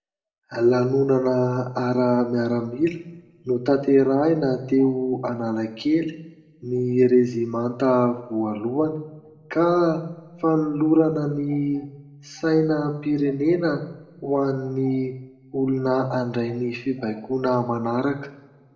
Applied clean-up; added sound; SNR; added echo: none; none; none; reverberation time 0.8 s.